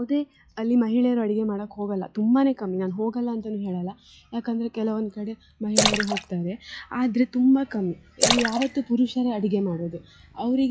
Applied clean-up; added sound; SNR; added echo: classical method log-MMSE.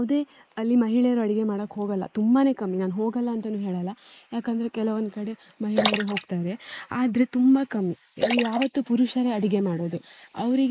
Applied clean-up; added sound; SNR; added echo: neural mask model Resemble Enhance denoiser.